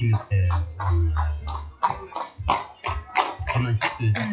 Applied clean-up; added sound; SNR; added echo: classical method WPE with log-MMSE.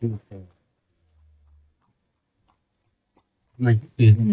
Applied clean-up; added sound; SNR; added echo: neural mask model DeepFilterNet 3.